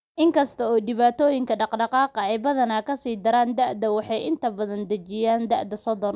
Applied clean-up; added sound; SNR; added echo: none; none; none; none.